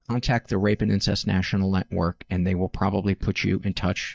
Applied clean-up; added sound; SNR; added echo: neural mask model DeepFilterNet 3.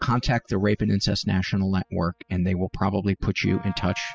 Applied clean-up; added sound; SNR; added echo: classical method spectral subtraction.